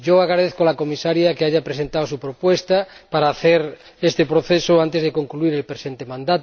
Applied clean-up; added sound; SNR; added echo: none; none; none; none.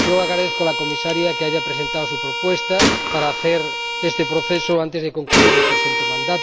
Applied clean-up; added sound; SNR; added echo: none; Gunshot, gunfire + Bowed string instrument; -2 dB; none.